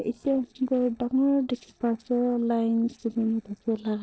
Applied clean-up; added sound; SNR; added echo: neural separator model SepFormer DNS4.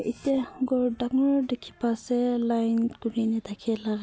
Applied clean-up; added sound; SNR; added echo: none; none; none; none.